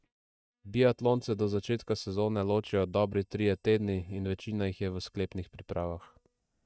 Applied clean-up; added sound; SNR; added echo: neural mask model DeepFilterNet 3.